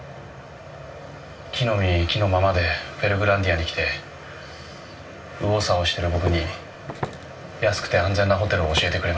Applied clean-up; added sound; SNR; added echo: none; Walk, footsteps; 12 dB; reverberation time 0.2 s.